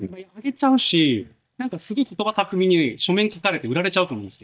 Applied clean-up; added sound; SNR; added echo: neural mask model DeepFilterNet 3.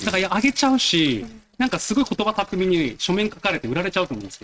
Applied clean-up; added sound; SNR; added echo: neural mask model RNNoise.